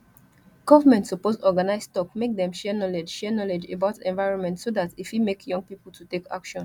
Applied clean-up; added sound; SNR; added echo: none; none; none; none.